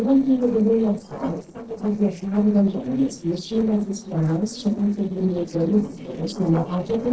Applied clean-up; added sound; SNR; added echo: neural separator model SepFormer DNS4.